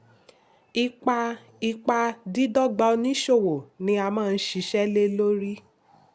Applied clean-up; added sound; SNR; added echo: none; none; none; none.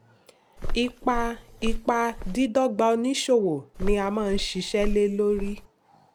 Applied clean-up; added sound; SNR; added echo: none; Walk, footsteps; 4 dB; none.